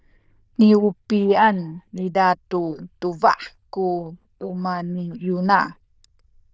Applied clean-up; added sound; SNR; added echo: neural diffusion model UNIVERSE++.